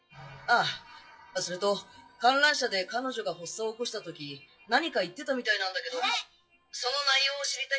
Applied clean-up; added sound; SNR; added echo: classical method WPE with log-MMSE.